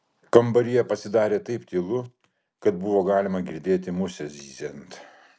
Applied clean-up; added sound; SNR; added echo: none; none; none; none.